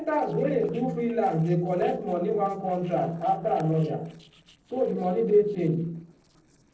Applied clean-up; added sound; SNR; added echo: neural separator model SepFormer DNS4.